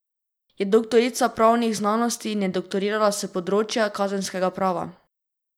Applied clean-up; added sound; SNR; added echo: none; none; none; none.